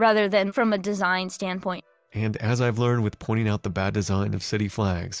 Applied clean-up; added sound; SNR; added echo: none; none; none; none.